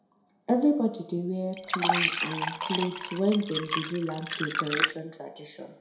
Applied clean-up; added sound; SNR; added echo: none; Fill (with liquid); 0 dB; reverberation time 0.6 s.